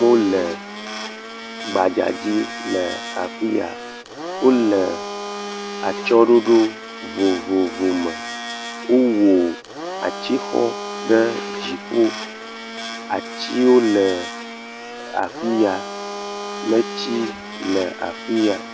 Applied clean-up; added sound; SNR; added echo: none; Domestic sounds, home sounds; 10 dB; none.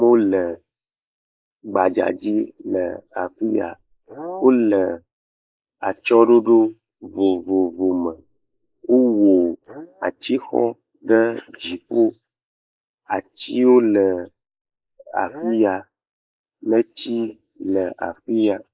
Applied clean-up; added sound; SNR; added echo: neural mask model Resemble Enhance denoiser.